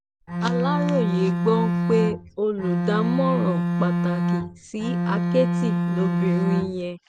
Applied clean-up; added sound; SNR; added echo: none; Bowed string instrument; -3 dB; none.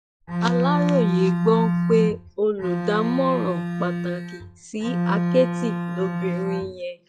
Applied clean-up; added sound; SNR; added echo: classical method log-MMSE.